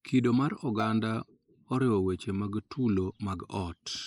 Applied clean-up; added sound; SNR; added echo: neural mask model Resemble Enhance denoiser.